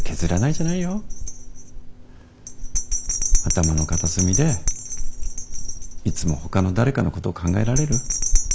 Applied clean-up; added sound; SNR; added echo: none; Bell; -2 dB; none.